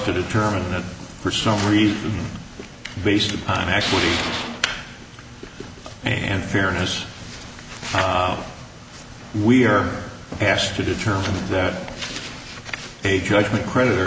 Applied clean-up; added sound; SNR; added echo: none; Tools; 5 dB; none.